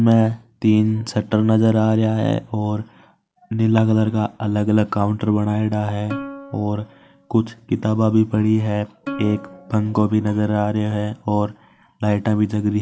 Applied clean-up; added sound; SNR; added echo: none; Plucked string instrument; 18 dB; none.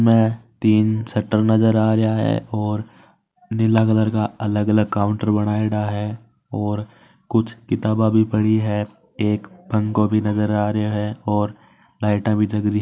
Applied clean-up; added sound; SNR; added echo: none; none; none; none.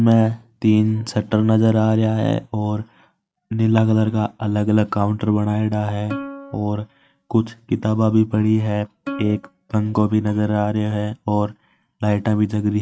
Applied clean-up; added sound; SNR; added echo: neural mask model RNNoise.